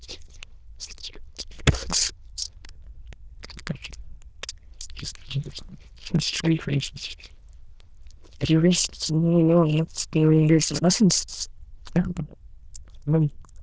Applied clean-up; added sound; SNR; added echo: neural diffusion model UNIVERSE++.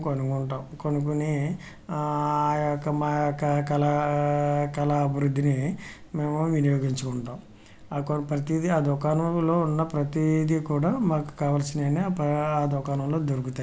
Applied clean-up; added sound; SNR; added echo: none; none; none; none.